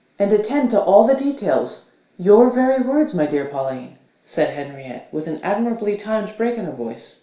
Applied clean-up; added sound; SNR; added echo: none; none; none; reverberation time 0.5 s.